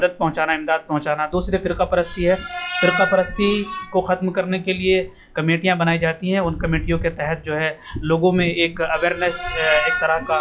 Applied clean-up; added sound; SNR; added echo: classical method log-MMSE.